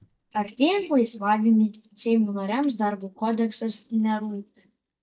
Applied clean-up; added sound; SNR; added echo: neural mask model DeepFilterNet 3.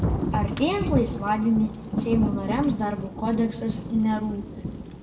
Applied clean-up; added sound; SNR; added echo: none; Thunder / Rain; 4 dB; reverberation time 0.7 s.